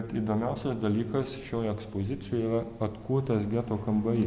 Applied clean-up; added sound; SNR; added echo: none; none; none; none.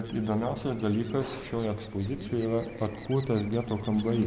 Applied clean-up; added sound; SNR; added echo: none; Bird; 18 dB; none.